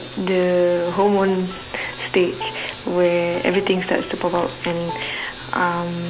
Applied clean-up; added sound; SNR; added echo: none; Bowed string instrument; 18 dB; none.